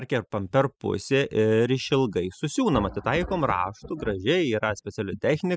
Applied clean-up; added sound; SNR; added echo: classical method spectral subtraction.